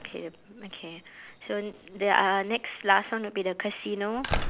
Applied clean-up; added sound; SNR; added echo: none; Slam; 9 dB; none.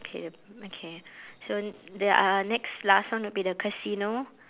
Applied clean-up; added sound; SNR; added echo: none; none; none; none.